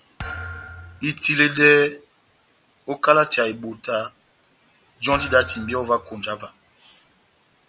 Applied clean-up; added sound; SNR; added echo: none; Thump, thud; 15 dB; none.